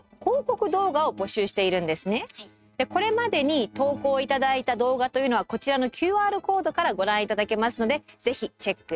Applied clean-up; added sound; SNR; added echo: neural mask model RNNoise.